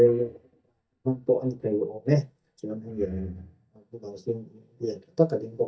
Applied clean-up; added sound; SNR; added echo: neural mask model DeepFilterNet 3.